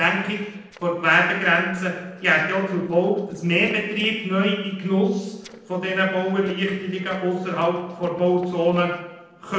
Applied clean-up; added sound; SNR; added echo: neural separator model SepFormer DNS4.